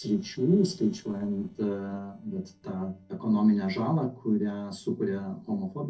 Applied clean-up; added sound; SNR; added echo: neural separator model SepFormer DNS4.